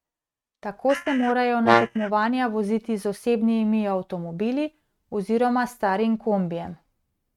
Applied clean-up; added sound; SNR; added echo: neural mask model RNNoise.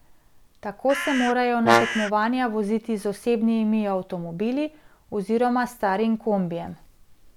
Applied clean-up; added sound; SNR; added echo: none; Bird + Brass instrument; 0 dB; none.